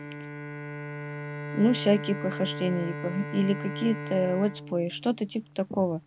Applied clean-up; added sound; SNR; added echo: none; Bowed string instrument; 9 dB; none.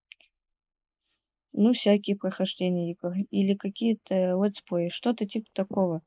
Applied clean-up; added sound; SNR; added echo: neural mask model Resemble Enhance denoiser.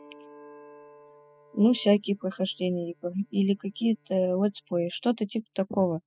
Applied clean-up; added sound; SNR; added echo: classical method spectral subtraction.